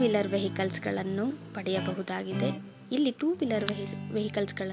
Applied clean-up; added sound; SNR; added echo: none; Guitar; 8 dB; none.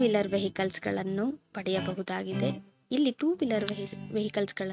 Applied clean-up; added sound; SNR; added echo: neural mask model RNNoise.